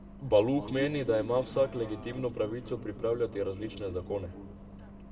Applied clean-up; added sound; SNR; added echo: none; Bus; 16 dB; reverberation time 1.8 s.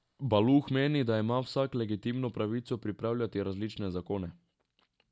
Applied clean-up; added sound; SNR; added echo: none; none; none; none.